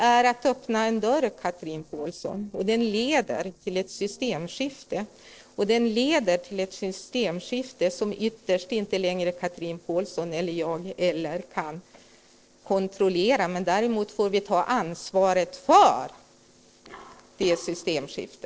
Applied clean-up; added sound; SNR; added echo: neural separator model SepFormer DNS4.